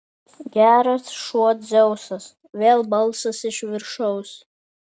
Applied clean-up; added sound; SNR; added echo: none; none; none; none.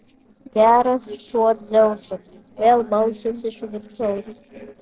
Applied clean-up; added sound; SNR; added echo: neural separator model SepFormer DNS4.